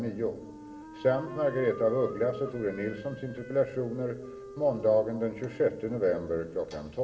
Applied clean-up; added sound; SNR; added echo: none; Wind instrument, woodwind instrument; 15 dB; reverberation time 2.9 s.